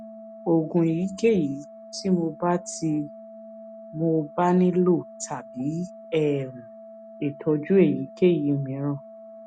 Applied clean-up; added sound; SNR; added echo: none; Organ; 18 dB; none.